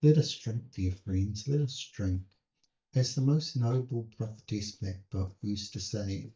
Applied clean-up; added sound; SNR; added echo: neural mask model DeepFilterNet 3.